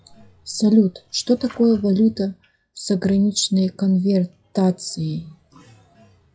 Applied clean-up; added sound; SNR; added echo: classical method WPE with log-MMSE.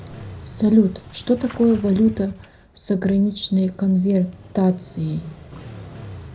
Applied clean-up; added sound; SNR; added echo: none; Engine starting / Motorcycle; 18 dB; reverberation time 0.3 s.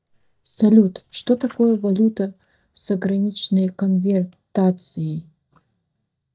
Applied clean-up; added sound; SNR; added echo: neural mask model DeepFilterNet 3.